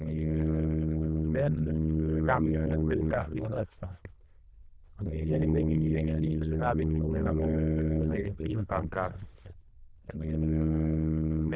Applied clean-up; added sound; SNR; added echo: neural diffusion model UNIVERSE++.